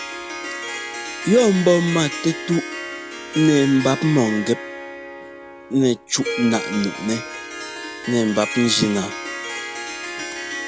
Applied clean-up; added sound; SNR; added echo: none; Harp; 9 dB; none.